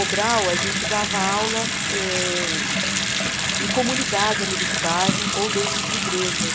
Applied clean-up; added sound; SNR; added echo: none; Bathtub (filling or washing) / Sink (filling or washing) / Water tap, faucet; -3 dB; none.